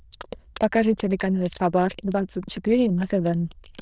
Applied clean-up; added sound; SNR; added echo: neural diffusion model UNIVERSE++.